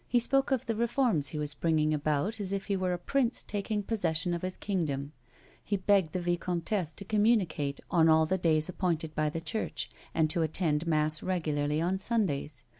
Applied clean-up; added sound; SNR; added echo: none; none; none; none.